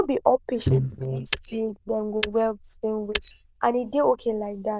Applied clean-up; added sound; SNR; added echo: neural diffusion model UNIVERSE++.